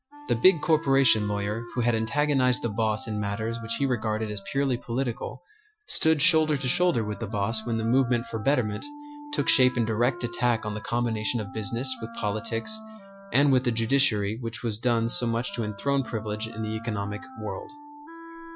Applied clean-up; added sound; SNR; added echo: classical method Wiener filter.